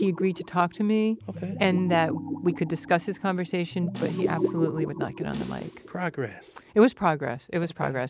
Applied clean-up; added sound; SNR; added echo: none; Snare drum; 19 dB; none.